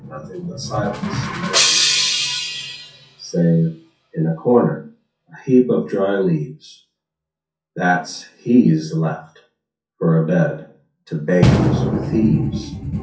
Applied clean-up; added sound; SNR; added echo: classical method WPE with log-MMSE.